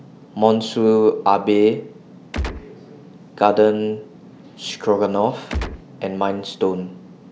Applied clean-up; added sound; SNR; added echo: none; Gunshot, gunfire; 5 dB; none.